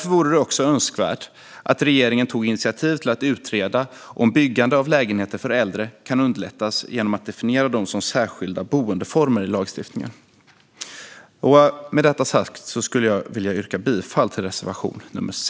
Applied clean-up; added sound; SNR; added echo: none; none; none; none.